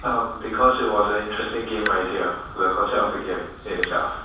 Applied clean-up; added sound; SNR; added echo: none; Drip / Water tap, faucet; 13 dB; reverberation time 0.7 s.